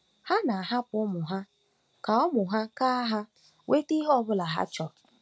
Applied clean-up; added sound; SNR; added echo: none; none; none; none.